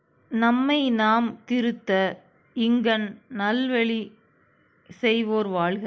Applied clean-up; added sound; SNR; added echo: none; none; none; none.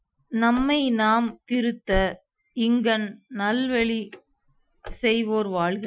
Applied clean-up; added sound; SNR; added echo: classical method Wiener filter.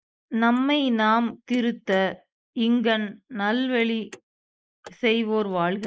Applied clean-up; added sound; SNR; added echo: neural mask model Resemble Enhance denoiser.